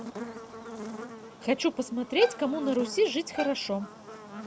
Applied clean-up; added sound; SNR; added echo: none; Bowed string instrument + Buzz; 10 dB; none.